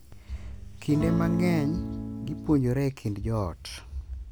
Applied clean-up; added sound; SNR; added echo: none; Acoustic guitar / Strum; 4 dB; none.